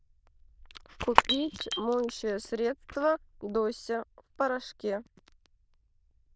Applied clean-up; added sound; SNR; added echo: neural diffusion model UNIVERSE++.